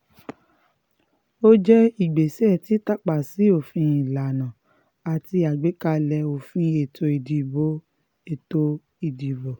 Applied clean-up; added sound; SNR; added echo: none; none; none; none.